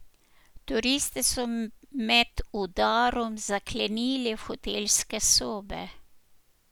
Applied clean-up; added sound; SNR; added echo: none; none; none; none.